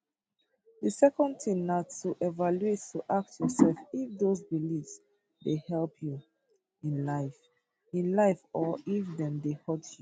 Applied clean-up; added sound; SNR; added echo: none; none; none; none.